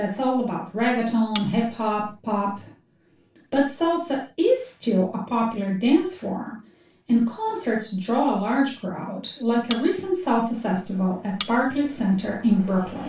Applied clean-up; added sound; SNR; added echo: none; Cutlery, silverware; 2 dB; reverberation time 0.3 s.